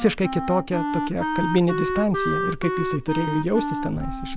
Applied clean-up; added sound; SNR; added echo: none; Wind instrument, woodwind instrument; 3 dB; none.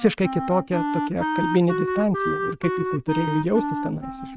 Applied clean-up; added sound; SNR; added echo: neural mask model RNNoise.